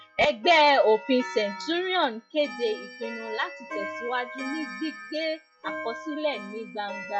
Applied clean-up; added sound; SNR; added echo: classical method log-MMSE.